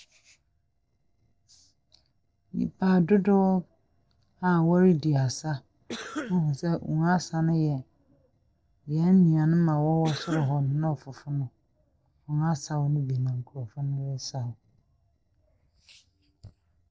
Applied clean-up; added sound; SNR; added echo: neural separator model SepFormer DNS4.